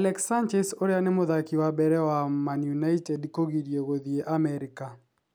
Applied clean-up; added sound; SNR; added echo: none; none; none; none.